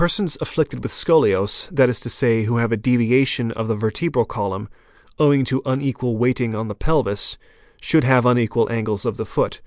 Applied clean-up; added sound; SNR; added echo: none; none; none; none.